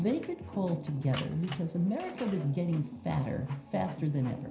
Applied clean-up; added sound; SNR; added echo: none; Printer; 18 dB; reverberation time 0.5 s.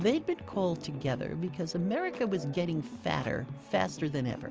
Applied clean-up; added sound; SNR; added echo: none; none; none; none.